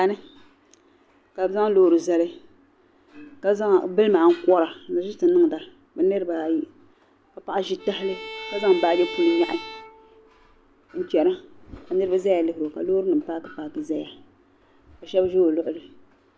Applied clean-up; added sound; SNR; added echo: none; Bowed string instrument; 13 dB; none.